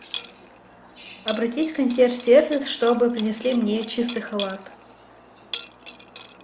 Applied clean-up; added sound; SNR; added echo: none; Liquid; 14 dB; none.